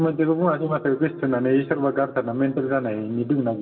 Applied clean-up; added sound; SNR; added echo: none; Thump, thud; 19 dB; reverberation time 1.4 s.